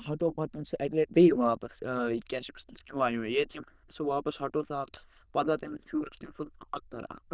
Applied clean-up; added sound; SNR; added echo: neural diffusion model UNIVERSE++.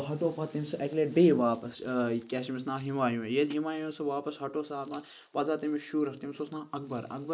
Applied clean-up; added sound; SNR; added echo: neural mask model Resemble Enhance denoiser.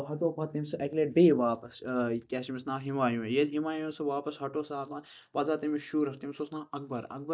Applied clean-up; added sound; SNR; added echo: neural mask model DeepFilterNet 3.